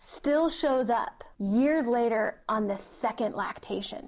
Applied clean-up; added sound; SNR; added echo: none; none; none; none.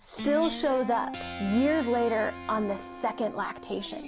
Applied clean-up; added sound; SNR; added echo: none; Guitar; 11 dB; none.